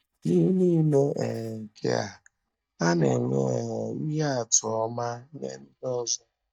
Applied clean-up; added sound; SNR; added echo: neural mask model DeepFilterNet 3.